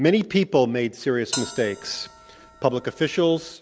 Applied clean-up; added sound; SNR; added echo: none; Bell; 14 dB; none.